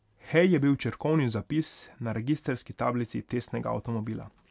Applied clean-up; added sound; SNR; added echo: none; none; none; none.